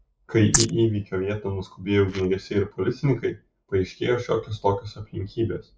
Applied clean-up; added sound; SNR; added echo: neural mask model Resemble Enhance denoiser.